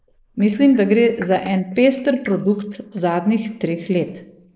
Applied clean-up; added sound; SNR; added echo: neural mask model Resemble Enhance denoiser.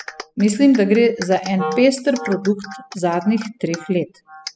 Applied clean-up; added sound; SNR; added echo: classical method spectral subtraction.